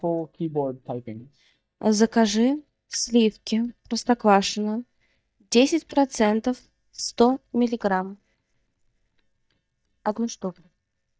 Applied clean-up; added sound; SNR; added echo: neural mask model DeepFilterNet 3.